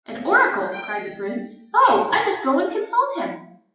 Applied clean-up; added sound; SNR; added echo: classical method WPE with log-MMSE.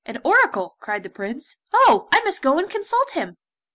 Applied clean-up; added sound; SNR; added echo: none; none; none; none.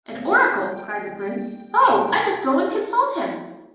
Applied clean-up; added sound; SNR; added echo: neural separator model SepFormer DNS4.